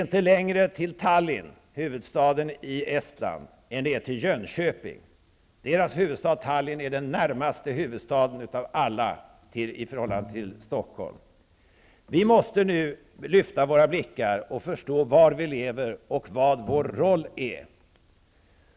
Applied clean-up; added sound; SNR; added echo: none; Bowed string instrument; 17 dB; none.